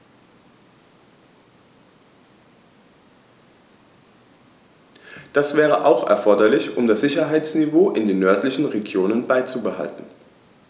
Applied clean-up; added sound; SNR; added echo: none; none; none; none.